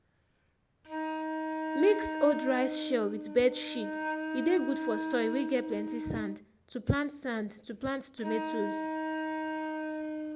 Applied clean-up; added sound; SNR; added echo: none; Wind instrument, woodwind instrument; 4 dB; none.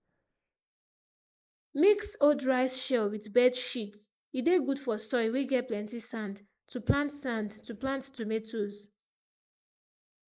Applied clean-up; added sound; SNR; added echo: neural mask model Resemble Enhance denoiser.